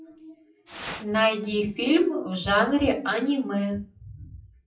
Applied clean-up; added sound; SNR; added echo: classical method WPE with log-MMSE.